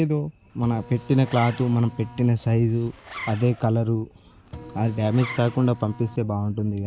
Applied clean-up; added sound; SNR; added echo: none; Zipper (clothing) + Printer; 16 dB; none.